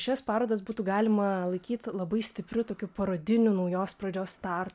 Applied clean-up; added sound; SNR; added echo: none; none; none; none.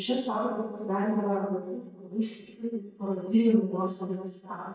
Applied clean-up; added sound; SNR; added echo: neural mask model DeepFilterNet 3.